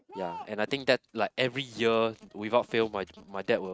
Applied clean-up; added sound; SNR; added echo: neural mask model RNNoise.